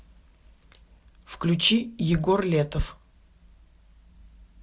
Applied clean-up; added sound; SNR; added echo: none; none; none; none.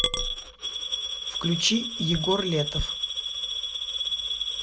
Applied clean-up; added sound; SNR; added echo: none; Coin (dropping) / Glass; 0 dB; none.